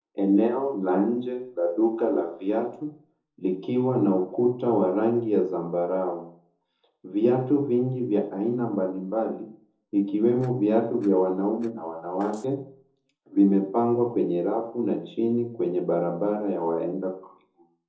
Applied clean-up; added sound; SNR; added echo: neural separator model SepFormer DNS4.